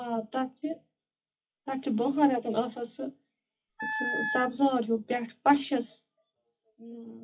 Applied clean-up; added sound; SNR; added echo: classical method WPE with log-MMSE.